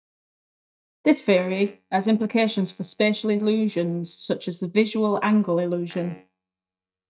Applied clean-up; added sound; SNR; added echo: neural mask model DeepFilterNet 3.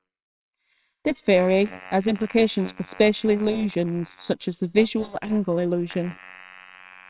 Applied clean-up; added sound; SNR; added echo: neural separator model SepFormer WHAMR!.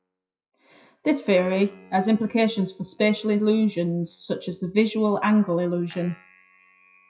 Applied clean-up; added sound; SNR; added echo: classical method WPE with log-MMSE.